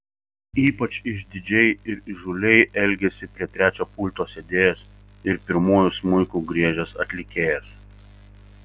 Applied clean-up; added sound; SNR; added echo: none; none; none; none.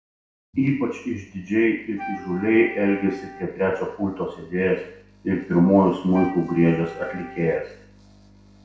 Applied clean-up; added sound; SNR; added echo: none; Wind instrument, woodwind instrument; 16 dB; reverberation time 0.6 s.